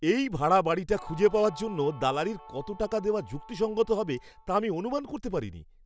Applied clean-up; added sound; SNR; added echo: none; Guitar; 19 dB; none.